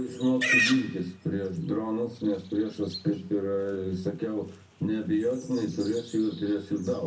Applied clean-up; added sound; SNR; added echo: none; Livestock, farm animals, working animals; 7 dB; reverberation time 0.3 s.